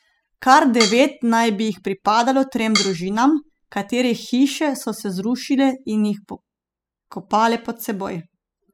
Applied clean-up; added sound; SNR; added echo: classical method spectral subtraction.